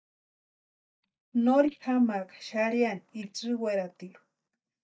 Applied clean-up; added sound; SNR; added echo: neural mask model DeepFilterNet 3.